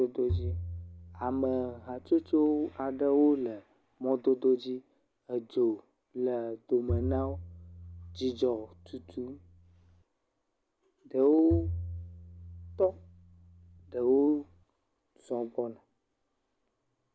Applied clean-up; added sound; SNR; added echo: none; Bowed string instrument; 8 dB; none.